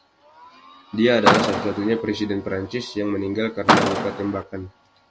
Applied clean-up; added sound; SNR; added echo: none; Car; -1 dB; none.